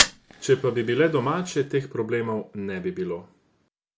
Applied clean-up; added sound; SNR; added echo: none; Fire; 6 dB; none.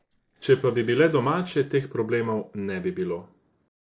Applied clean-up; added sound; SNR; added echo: neural separator model SepFormer DNS4.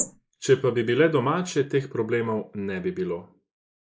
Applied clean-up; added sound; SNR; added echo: neural mask model Resemble Enhance denoiser.